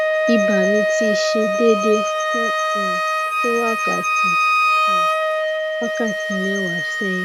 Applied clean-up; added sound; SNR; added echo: none; Wind instrument, woodwind instrument; -5 dB; none.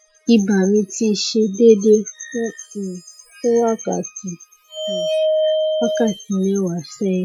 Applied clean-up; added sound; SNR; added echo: classical method Wiener filter.